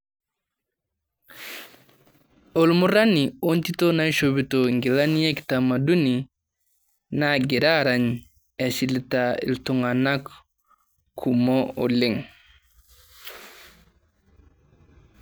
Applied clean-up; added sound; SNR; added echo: none; none; none; none.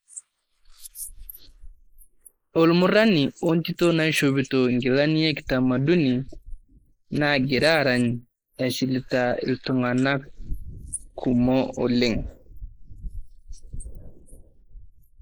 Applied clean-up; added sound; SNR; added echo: neural mask model Resemble Enhance denoiser.